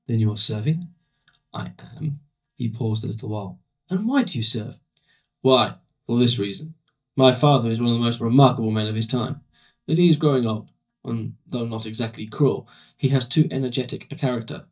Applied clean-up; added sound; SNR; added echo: neural mask model DeepFilterNet 3.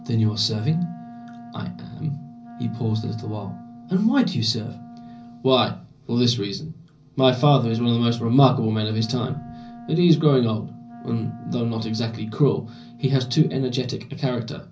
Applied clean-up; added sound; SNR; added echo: none; Wind instrument, woodwind instrument; 18 dB; reverberation time 0.5 s.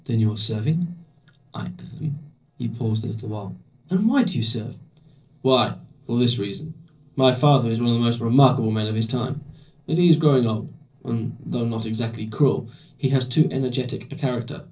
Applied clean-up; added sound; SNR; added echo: neural separator model SepFormer DNS4.